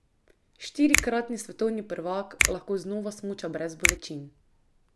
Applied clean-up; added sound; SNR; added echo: none; Finger snapping; 0 dB; none.